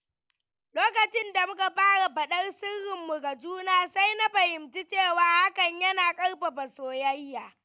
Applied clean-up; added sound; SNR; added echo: none; none; none; none.